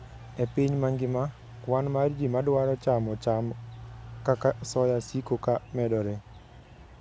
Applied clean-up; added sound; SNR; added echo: none; none; none; none.